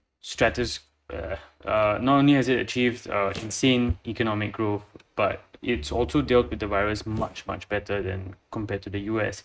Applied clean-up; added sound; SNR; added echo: neural mask model RNNoise.